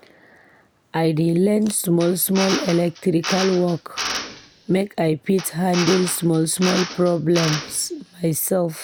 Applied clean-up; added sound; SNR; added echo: none; Drill; 10 dB; none.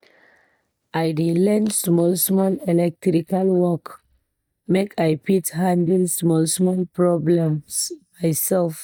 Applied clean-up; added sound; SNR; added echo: neural mask model DeepFilterNet 3.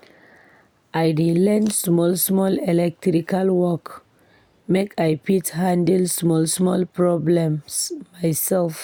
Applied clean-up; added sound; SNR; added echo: none; none; none; none.